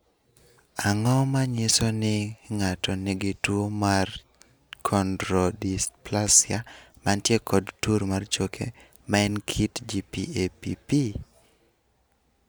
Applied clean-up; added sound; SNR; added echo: none; none; none; none.